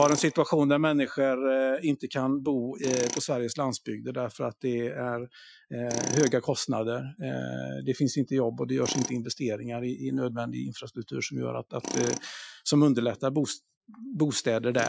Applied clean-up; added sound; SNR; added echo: classical method Wiener filter.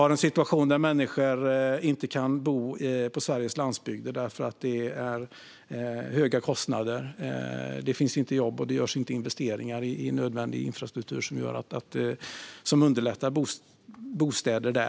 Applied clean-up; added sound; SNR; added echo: none; none; none; none.